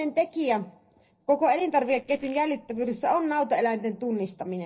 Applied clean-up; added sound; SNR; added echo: neural separator model SepFormer DNS4.